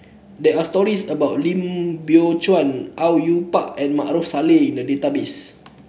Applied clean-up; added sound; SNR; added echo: none; none; none; none.